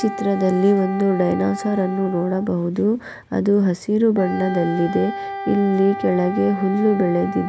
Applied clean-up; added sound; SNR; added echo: none; Wind instrument, woodwind instrument; 11 dB; none.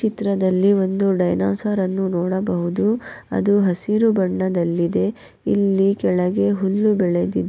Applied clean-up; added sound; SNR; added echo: none; none; none; none.